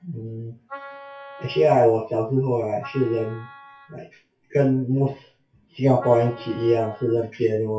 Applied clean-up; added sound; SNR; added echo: classical method WPE with log-MMSE.